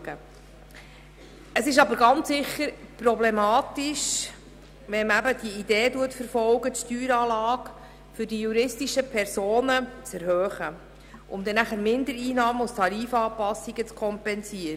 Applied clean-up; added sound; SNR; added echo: none; none; none; none.